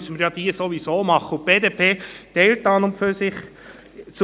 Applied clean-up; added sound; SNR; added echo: none; none; none; none.